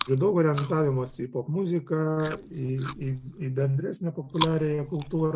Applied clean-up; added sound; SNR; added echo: none; Chewing, mastication; 10 dB; none.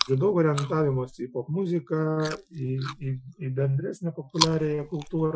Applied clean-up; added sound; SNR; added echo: classical method Wiener filter.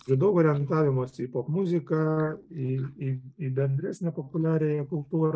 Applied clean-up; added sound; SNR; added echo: neural mask model DeepFilterNet 3.